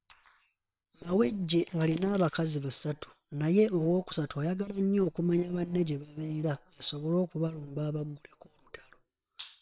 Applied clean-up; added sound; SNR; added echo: neural separator model SepFormer WHAM!.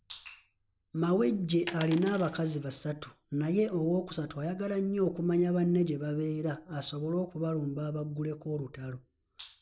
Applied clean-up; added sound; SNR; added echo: none; Coin (dropping); 13 dB; none.